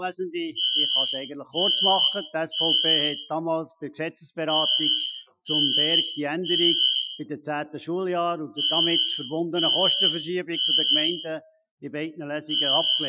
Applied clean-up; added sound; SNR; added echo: classical method Wiener filter.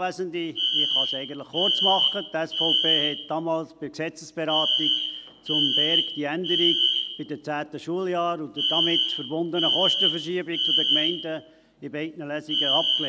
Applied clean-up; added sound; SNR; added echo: none; Alarm; -3 dB; none.